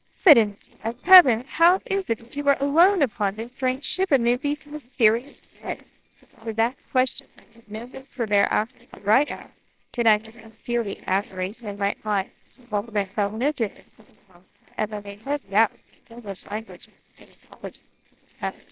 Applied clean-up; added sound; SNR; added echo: neural separator model SepFormer WHAMR!.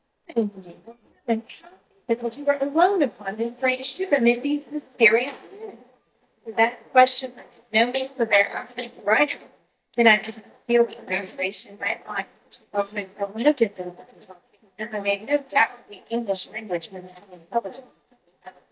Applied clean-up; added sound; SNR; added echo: neural mask model DeepFilterNet 3.